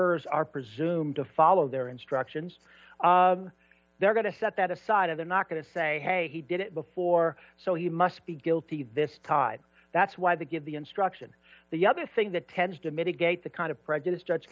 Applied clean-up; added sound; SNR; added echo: none; none; none; none.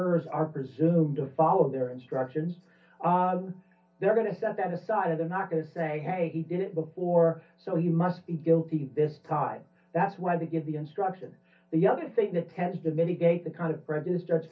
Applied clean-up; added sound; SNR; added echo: none; none; none; reverberation time 0.3 s.